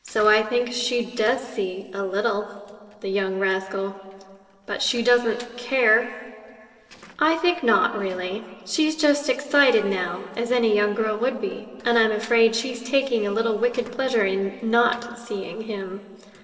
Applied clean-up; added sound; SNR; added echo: neural separator model SepFormer DNS4.